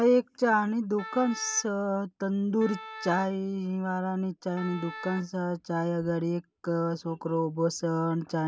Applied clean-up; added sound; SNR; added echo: none; Wind instrument, woodwind instrument; 14 dB; none.